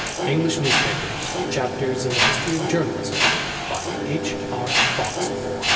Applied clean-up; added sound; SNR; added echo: none; Mechanisms; -3 dB; reverberation time 2.5 s.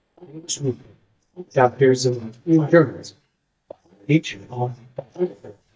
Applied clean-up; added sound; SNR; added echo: neural mask model DeepFilterNet 3.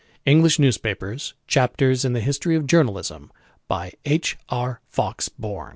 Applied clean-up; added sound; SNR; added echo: none; none; none; none.